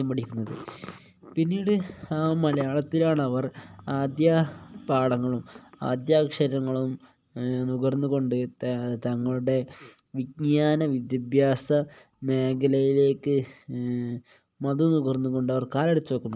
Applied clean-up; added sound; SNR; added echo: none; none; none; none.